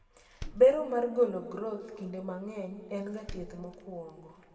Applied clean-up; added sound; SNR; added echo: none; Door; 18 dB; reverberation time 1.8 s.